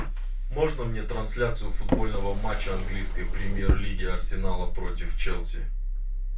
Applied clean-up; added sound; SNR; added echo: none; Drawer open or close; -1 dB; reverberation time 0.2 s.